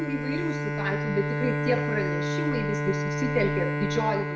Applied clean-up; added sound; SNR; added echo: none; Bowed string instrument; -1 dB; reverberation time 0.7 s.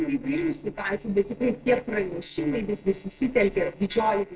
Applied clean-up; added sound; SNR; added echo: neural separator model SepFormer DNS4.